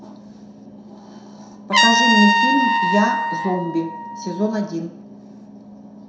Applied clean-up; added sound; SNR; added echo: none; Trumpet; -2 dB; reverberation time 0.6 s.